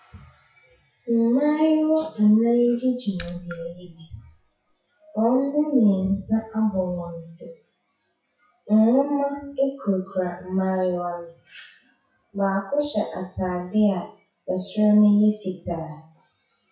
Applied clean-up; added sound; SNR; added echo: classical method WPE with log-MMSE.